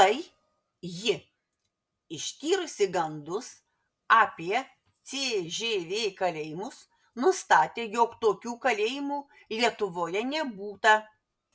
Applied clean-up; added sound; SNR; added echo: none; none; none; none.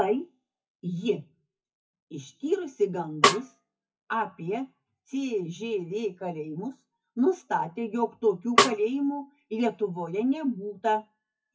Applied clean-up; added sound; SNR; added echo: classical method WPE with log-MMSE.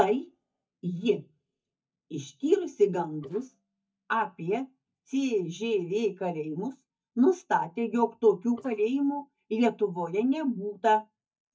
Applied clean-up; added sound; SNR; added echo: neural mask model DeepFilterNet 3.